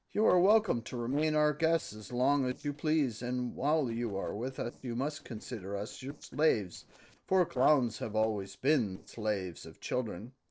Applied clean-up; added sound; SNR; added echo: neural separator model SepFormer DNS4.